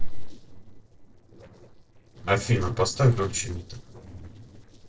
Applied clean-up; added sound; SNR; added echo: neural separator model SepFormer DNS4.